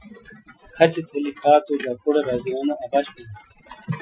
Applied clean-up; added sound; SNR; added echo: classical method Wiener filter.